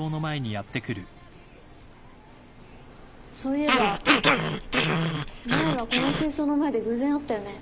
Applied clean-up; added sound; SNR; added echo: none; Growling; -4 dB; none.